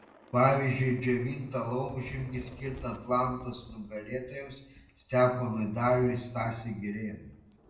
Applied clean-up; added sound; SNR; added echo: none; Thunder / Rain; 20 dB; reverberation time 0.6 s.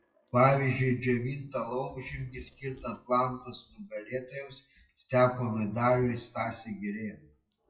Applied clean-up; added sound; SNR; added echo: classical method WPE with log-MMSE.